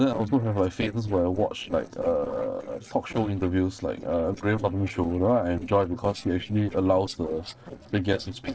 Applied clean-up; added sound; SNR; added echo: neural separator model SepFormer DNS4.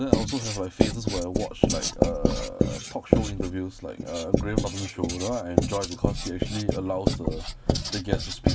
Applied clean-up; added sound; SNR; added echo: none; Writing; -5 dB; none.